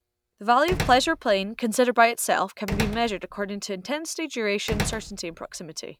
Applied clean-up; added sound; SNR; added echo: none; Slam; 10 dB; none.